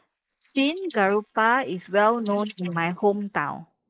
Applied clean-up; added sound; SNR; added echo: neural mask model Resemble Enhance denoiser.